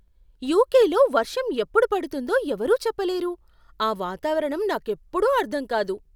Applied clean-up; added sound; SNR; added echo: none; none; none; none.